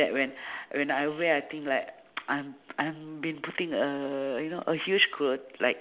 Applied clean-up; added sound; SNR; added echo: none; none; none; none.